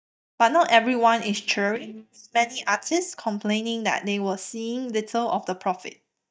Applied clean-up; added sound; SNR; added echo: neural mask model DeepFilterNet 3.